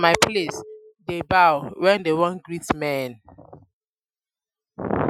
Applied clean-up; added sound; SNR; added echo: classical method Wiener filter.